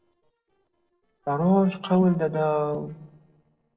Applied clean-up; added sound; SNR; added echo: neural separator model SepFormer DNS4.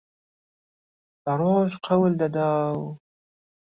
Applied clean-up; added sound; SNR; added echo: none; none; none; none.